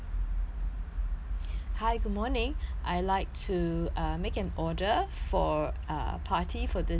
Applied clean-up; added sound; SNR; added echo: none; none; none; none.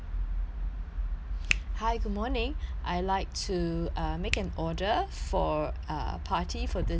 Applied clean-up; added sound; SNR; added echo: none; Hands; 12 dB; none.